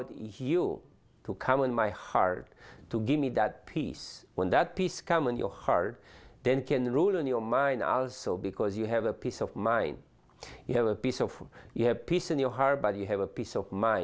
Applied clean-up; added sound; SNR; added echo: none; none; none; none.